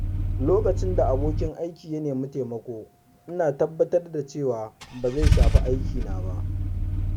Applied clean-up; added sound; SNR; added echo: none; Idling / Engine starting / Car; -2 dB; none.